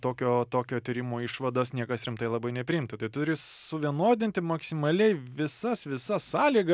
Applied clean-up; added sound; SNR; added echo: none; none; none; none.